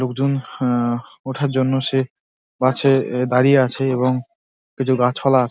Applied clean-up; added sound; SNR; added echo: none; none; none; none.